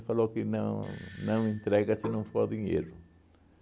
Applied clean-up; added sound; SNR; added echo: none; Doorbell + Marimba, xylophone; 12 dB; none.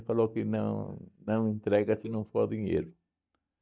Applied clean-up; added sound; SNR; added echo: neural mask model DeepFilterNet 3.